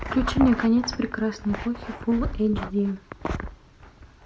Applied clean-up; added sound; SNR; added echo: none; none; none; none.